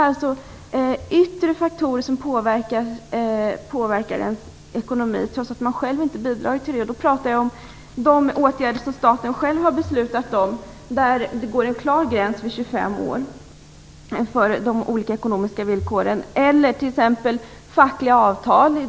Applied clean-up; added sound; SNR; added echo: none; none; none; none.